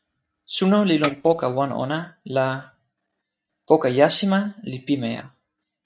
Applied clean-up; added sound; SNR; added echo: neural mask model RNNoise.